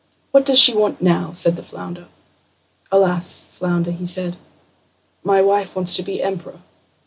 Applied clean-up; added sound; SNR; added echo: none; none; none; none.